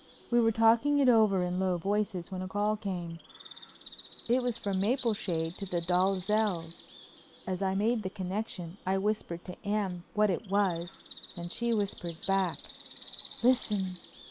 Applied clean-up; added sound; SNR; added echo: none; Bird; 11 dB; none.